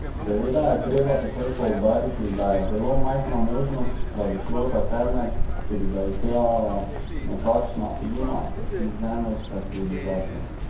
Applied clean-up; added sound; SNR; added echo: none; Chirp, tweet; 0 dB; reverberation time 0.6 s.